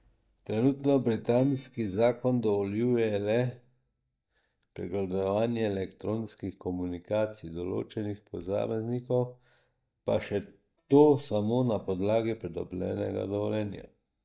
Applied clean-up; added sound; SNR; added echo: neural mask model DeepFilterNet 3.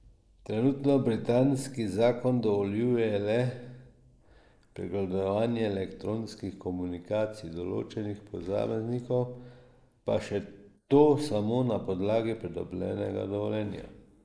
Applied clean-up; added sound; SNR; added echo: neural mask model Resemble Enhance denoiser.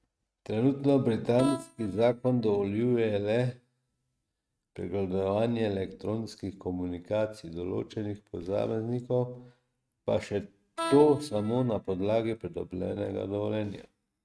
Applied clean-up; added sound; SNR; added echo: neural mask model RNNoise.